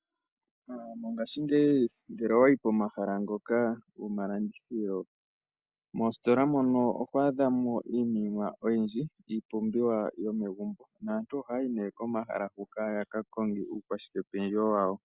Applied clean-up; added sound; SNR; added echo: none; none; none; none.